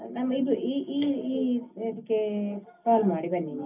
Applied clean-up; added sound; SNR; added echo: none; none; none; reverberation time 0.3 s.